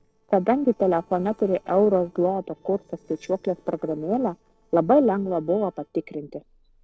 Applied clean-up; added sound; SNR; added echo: neural separator model SepFormer DNS4.